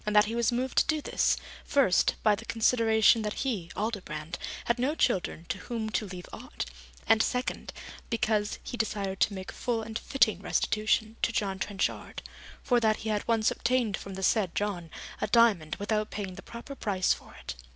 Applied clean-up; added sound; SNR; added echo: none; none; none; none.